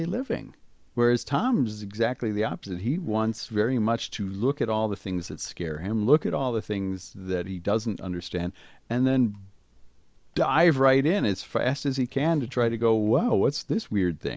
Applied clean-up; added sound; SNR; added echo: none; none; none; none.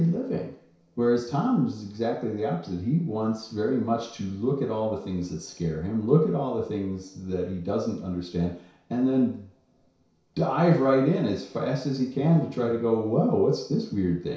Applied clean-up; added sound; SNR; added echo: none; none; none; reverberation time 0.6 s.